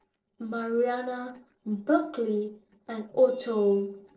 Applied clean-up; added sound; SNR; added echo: neural separator model SepFormer DNS4.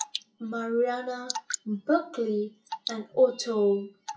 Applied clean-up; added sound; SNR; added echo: classical method WPE with log-MMSE.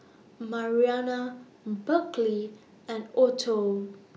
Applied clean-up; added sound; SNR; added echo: none; none; none; none.